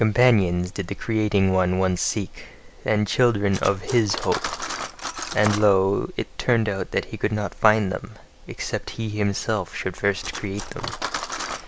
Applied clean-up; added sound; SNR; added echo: none; Cutlery, silverware; 13 dB; none.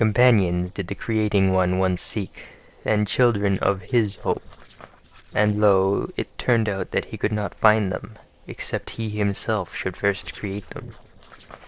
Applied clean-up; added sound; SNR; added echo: neural separator model SepFormer DNS4.